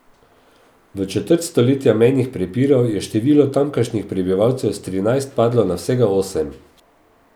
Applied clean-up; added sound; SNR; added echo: none; none; none; none.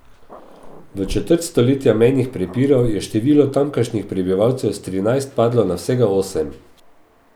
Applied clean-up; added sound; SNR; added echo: none; Growling; 18 dB; none.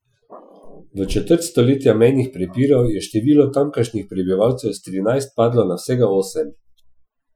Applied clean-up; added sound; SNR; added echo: classical method Wiener filter.